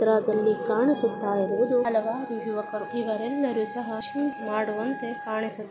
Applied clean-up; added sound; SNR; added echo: none; Wind instrument, woodwind instrument; 13 dB; none.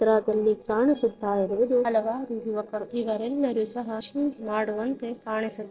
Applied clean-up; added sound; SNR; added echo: neural separator model SepFormer DNS4.